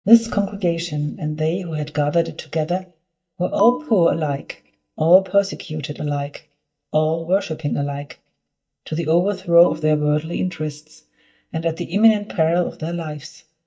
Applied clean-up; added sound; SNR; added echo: neural mask model DeepFilterNet 3.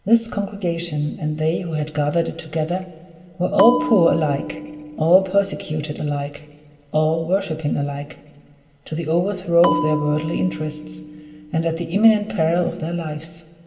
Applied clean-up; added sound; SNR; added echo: none; Bell; 8 dB; reverberation time 1.8 s.